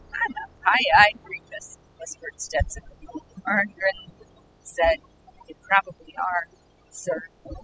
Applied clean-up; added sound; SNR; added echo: classical method spectral subtraction.